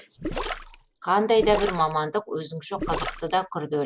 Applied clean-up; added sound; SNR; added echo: none; Gurgling; 8 dB; none.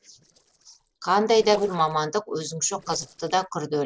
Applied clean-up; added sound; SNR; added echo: neural separator model SepFormer DNS4.